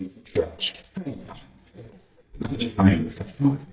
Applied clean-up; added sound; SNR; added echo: neural mask model DeepFilterNet 3.